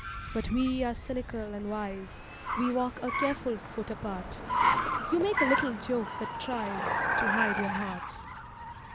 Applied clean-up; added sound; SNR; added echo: none; Car; 0 dB; none.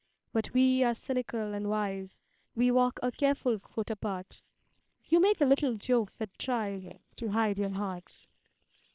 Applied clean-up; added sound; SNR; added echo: neural separator model SepFormer WHAM!.